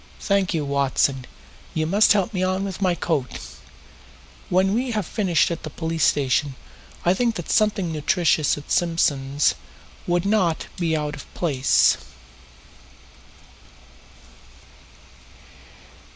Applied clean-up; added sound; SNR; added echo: none; none; none; none.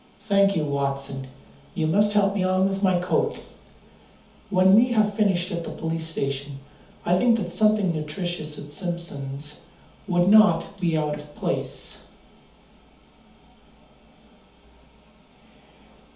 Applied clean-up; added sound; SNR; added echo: none; none; none; reverberation time 0.6 s.